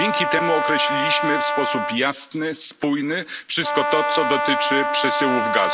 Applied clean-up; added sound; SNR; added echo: none; Brass instrument; 0 dB; none.